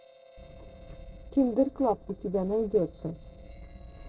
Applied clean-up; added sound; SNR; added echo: neural separator model SepFormer DNS4.